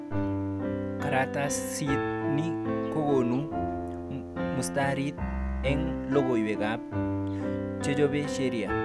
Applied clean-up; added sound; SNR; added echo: none; Piano; 0 dB; none.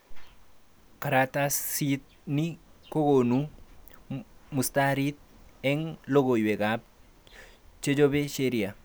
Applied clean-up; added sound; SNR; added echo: none; none; none; none.